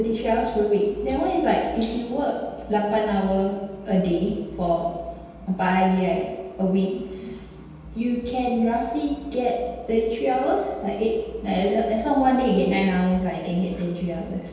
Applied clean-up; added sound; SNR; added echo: none; none; none; reverberation time 1.2 s.